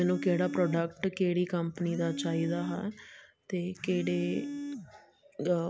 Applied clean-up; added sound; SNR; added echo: none; none; none; none.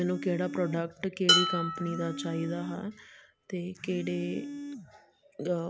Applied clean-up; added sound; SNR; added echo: none; Dishes, pots, and pans; 1 dB; none.